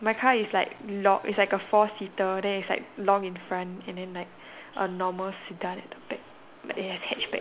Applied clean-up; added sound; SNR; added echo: none; none; none; none.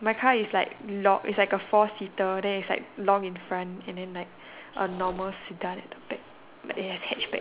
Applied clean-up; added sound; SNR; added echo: none; Mechanisms; 17 dB; none.